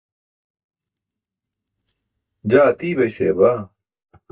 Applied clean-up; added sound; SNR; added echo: neural mask model DeepFilterNet 3.